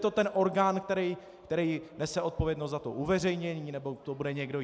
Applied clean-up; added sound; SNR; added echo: none; none; none; none.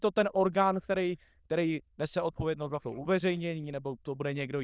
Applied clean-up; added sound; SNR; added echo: neural diffusion model UNIVERSE++.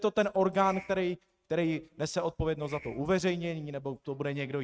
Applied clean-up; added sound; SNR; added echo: neural mask model RNNoise.